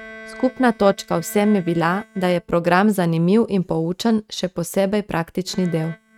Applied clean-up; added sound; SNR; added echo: neural mask model RNNoise.